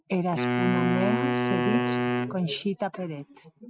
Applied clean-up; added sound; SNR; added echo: neural mask model RNNoise.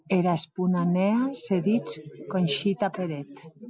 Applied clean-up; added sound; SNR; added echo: none; none; none; none.